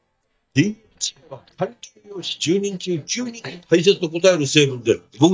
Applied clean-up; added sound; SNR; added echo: neural mask model DeepFilterNet 3.